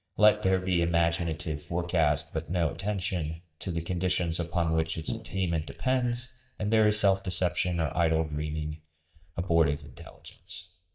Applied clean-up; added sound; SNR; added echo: neural mask model DeepFilterNet 3.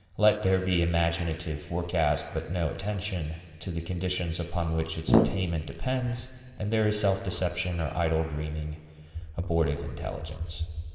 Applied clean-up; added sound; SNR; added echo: none; Brass instrument; -3 dB; reverberation time 2.9 s.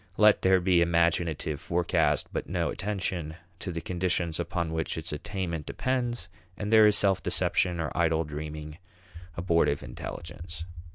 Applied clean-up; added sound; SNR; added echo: none; none; none; none.